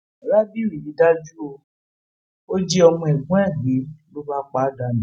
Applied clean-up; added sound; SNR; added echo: none; none; none; none.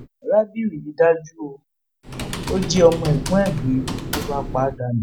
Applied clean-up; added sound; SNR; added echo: none; Computer keyboard; 9 dB; none.